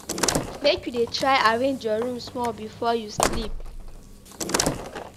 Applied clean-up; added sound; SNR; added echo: none; Slam; 3 dB; none.